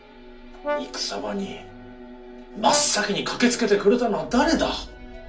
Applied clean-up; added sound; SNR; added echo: none; Brass instrument; 11 dB; reverberation time 0.3 s.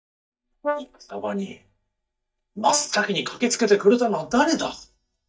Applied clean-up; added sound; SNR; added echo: neural mask model DeepFilterNet 3.